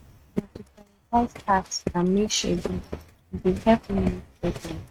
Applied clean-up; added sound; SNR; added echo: neural mask model RNNoise.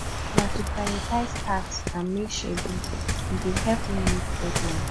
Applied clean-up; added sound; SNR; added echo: none; Waves, surf; -3 dB; none.